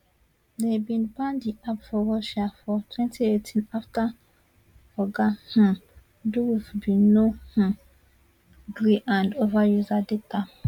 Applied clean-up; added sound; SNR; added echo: none; none; none; none.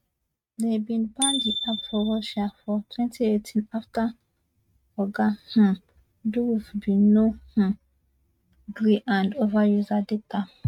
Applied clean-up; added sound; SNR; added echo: neural mask model RNNoise.